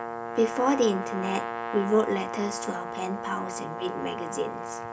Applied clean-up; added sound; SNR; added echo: none; Brass instrument; 5 dB; reverberation time 0.2 s.